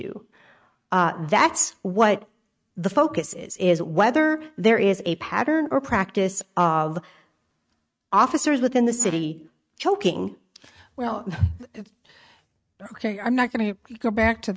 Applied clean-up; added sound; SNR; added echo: neural mask model RNNoise.